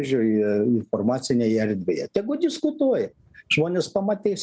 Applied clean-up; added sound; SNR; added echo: none; none; none; none.